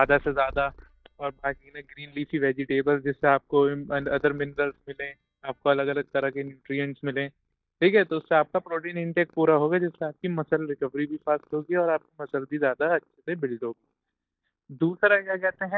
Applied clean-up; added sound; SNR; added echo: neural mask model DeepFilterNet 3.